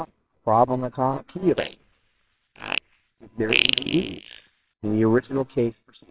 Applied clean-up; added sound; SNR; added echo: neural separator model SepFormer WHAMR!.